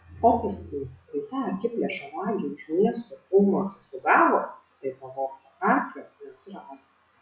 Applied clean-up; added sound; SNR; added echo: classical method log-MMSE.